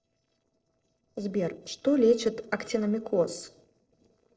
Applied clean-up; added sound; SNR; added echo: neural separator model SepFormer DNS4.